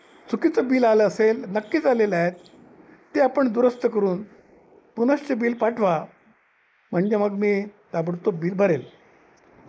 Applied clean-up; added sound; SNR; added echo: neural mask model Resemble Enhance denoiser.